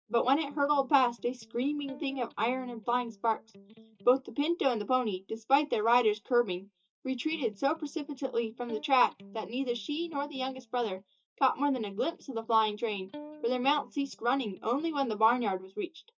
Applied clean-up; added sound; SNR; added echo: neural mask model DeepFilterNet 3.